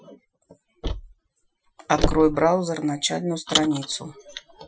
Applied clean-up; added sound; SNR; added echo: classical method Wiener filter.